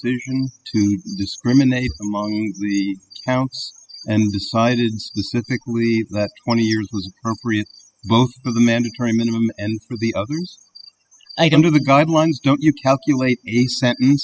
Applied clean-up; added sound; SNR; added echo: classical method spectral subtraction.